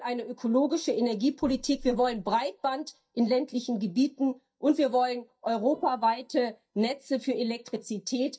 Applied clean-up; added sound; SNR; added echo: neural mask model DeepFilterNet 3.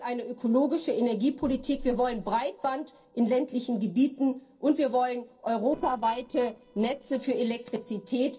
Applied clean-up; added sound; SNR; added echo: neural separator model SepFormer DNS4.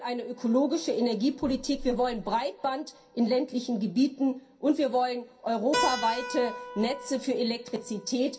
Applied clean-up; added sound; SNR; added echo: none; Keyboard (musical); 12 dB; reverberation time 0.3 s.